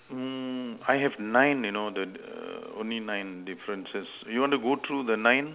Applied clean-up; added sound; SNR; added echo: none; none; none; none.